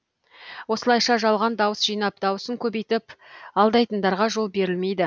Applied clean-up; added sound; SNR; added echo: none; none; none; none.